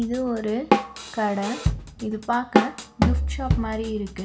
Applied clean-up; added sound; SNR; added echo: none; Drum kit; -2 dB; reverberation time 0.8 s.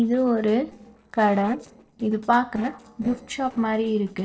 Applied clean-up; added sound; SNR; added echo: neural separator model SepFormer DNS4.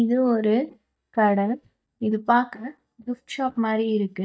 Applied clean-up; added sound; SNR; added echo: neural mask model DeepFilterNet 3.